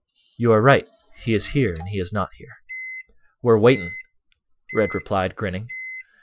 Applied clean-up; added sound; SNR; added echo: classical method Wiener filter.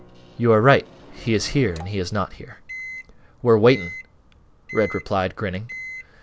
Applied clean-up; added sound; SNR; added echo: none; Microwave oven; 17 dB; none.